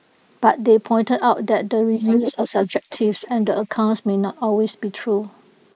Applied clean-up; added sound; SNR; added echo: neural mask model Resemble Enhance denoiser.